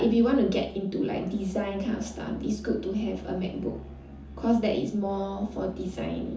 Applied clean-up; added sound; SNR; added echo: none; Musical instrument; 17 dB; reverberation time 0.9 s.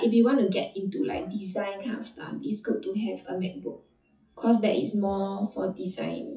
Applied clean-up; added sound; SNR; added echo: classical method WPE with log-MMSE.